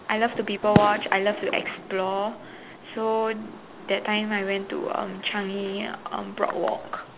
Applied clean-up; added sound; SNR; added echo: none; Fireworks; 7 dB; none.